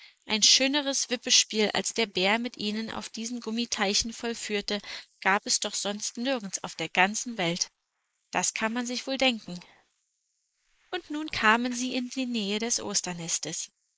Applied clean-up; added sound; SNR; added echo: neural mask model Resemble Enhance denoiser.